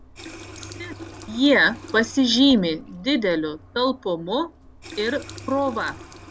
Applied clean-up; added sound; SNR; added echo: none; Water tap, faucet; 18 dB; none.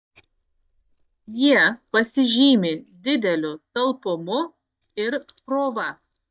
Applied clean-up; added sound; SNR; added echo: neural mask model DeepFilterNet 3.